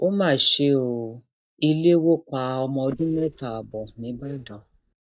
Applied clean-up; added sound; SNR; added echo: neural mask model DeepFilterNet 3.